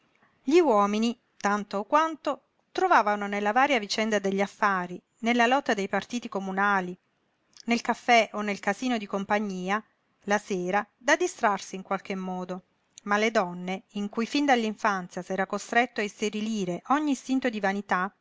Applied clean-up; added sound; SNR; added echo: none; none; none; none.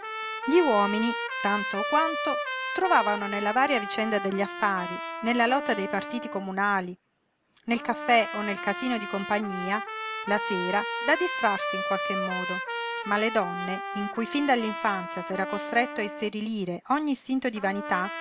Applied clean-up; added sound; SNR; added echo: none; Trumpet; 6 dB; none.